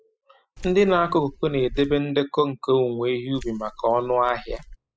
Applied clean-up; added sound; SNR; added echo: classical method spectral subtraction.